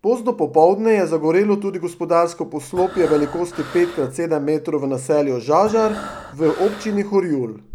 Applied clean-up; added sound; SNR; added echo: none; Breathing; 15 dB; none.